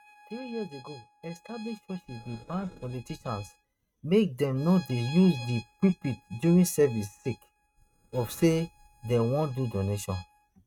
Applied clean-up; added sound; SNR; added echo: neural mask model RNNoise.